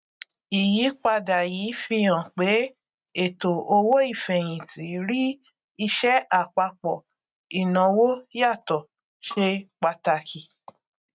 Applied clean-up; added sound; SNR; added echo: neural mask model RNNoise.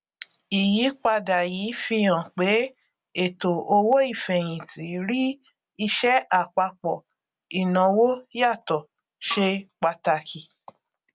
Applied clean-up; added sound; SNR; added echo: none; Bowed string instrument; 12 dB; none.